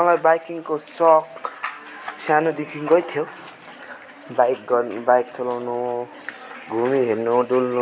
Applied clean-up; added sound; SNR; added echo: none; none; none; none.